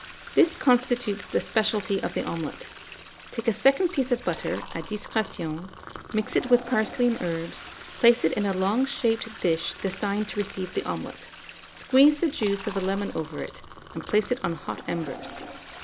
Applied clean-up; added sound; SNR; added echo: none; Toilet flush + Liquid; 15 dB; none.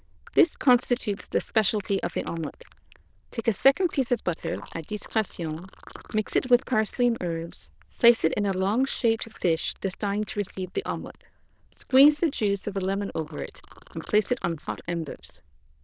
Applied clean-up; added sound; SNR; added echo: neural diffusion model UNIVERSE++.